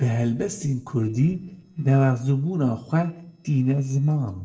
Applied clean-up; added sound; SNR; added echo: neural separator model SepFormer DNS4.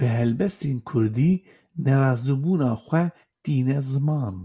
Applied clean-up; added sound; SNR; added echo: none; none; none; none.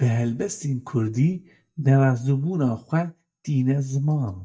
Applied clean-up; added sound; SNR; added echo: neural mask model DeepFilterNet 3.